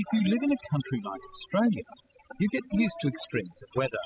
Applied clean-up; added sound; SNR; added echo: classical method spectral subtraction.